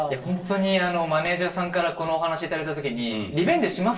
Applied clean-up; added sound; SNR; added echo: neural separator model SepFormer DNS4.